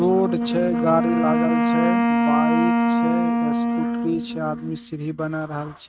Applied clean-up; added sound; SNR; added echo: neural mask model RNNoise.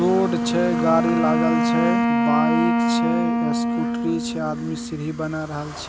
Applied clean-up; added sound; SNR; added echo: none; Wind instrument, woodwind instrument; -3 dB; none.